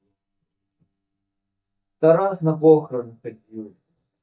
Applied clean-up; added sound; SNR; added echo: neural mask model DeepFilterNet 3.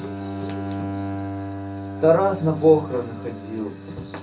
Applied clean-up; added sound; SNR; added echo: none; Bowed string instrument; 7 dB; reverberation time 0.3 s.